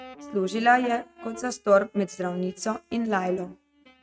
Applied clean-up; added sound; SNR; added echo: neural mask model RNNoise.